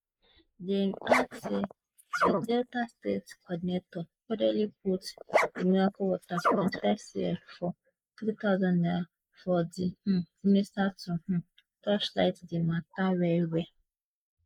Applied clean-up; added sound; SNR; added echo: neural mask model Resemble Enhance denoiser.